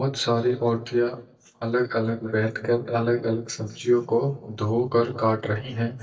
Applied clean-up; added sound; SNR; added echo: neural mask model DeepFilterNet 3.